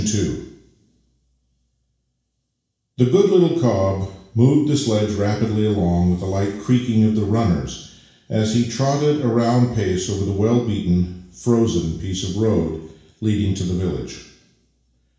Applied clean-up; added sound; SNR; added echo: none; none; none; reverberation time 0.7 s.